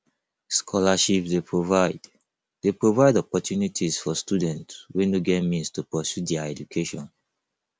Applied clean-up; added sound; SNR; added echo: none; none; none; none.